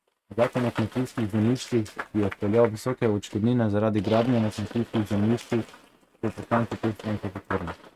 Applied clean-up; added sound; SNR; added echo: neural mask model RNNoise.